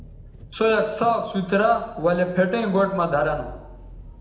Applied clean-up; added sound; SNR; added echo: none; Engine; 20 dB; reverberation time 0.8 s.